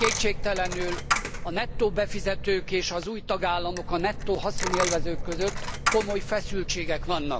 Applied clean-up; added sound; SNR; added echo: none; Coin (dropping); 1 dB; none.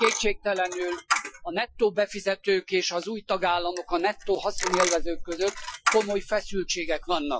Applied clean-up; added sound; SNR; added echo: classical method Wiener filter.